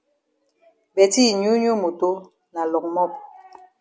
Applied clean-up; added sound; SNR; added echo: none; none; none; none.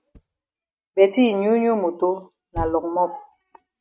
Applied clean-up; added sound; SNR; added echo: neural mask model RNNoise.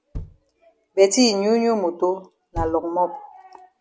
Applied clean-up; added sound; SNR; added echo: none; Thump, thud; 17 dB; none.